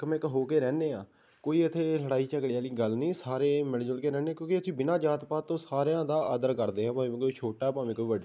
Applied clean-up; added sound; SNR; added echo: none; none; none; none.